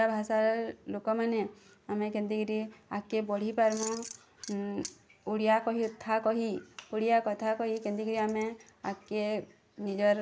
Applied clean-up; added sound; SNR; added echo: none; none; none; none.